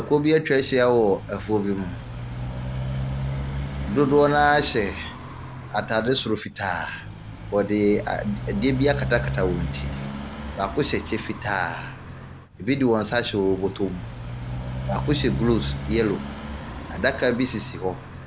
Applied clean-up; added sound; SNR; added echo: none; Motorcycle; 7 dB; none.